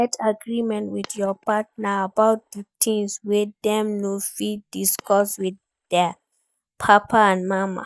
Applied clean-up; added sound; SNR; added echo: neural mask model DeepFilterNet 3.